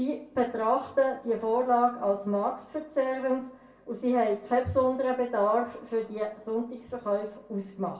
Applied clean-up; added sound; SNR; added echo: none; none; none; reverberation time 0.3 s.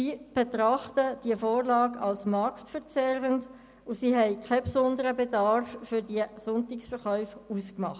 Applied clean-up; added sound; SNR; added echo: none; none; none; none.